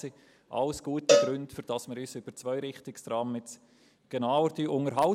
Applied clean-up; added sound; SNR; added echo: none; Cowbell; -2 dB; none.